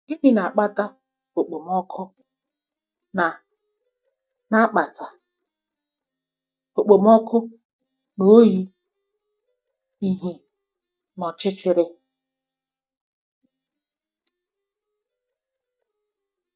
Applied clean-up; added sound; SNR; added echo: neural mask model DeepFilterNet 3.